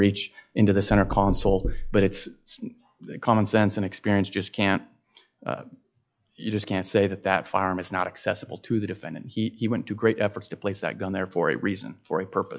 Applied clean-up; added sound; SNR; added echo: classical method log-MMSE.